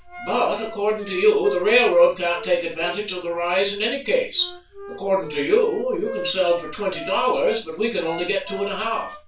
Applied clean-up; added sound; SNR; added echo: none; Wind instrument, woodwind instrument; 16 dB; reverberation time 0.2 s.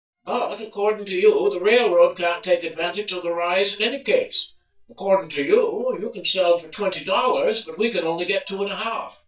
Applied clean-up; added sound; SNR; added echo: neural mask model DeepFilterNet 3.